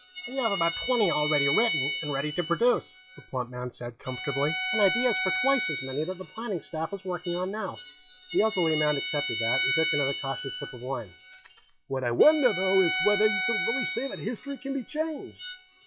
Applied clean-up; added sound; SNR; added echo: classical method log-MMSE.